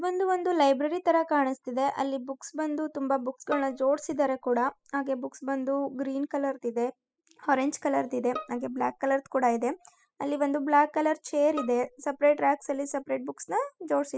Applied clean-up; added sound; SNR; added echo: classical method spectral subtraction.